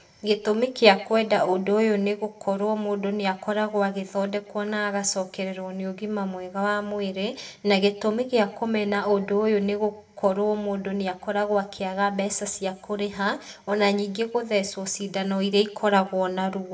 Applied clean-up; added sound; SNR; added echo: none; none; none; reverberation time 0.4 s.